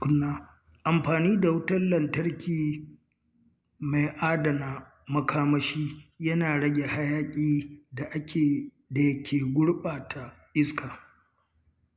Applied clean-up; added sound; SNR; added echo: none; none; none; none.